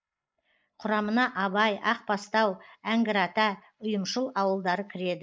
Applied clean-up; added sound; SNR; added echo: neural mask model Resemble Enhance denoiser.